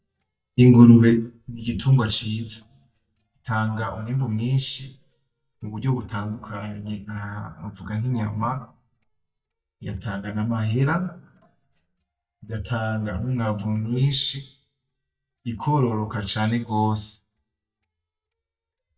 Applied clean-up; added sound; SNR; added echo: neural mask model DeepFilterNet 3.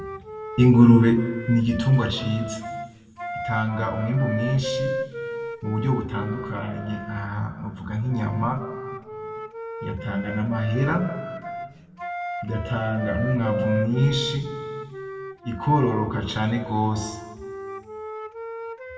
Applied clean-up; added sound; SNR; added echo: none; Wind instrument, woodwind instrument; 10 dB; reverberation time 1.4 s.